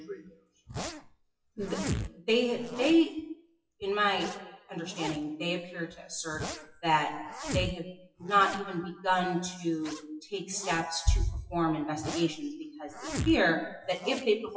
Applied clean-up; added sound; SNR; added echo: classical method WPE with log-MMSE.